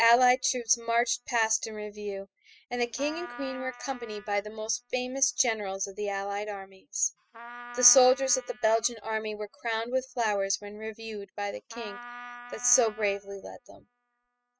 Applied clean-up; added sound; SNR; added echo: classical method spectral subtraction.